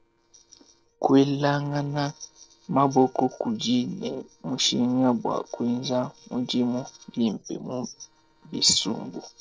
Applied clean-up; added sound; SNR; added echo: neural separator model SepFormer DNS4.